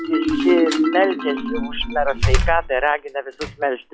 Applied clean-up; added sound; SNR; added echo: classical method log-MMSE.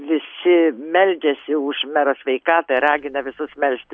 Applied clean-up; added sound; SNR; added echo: none; none; none; none.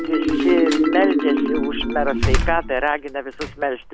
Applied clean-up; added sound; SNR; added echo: none; Slam + Marimba, xylophone; -2 dB; none.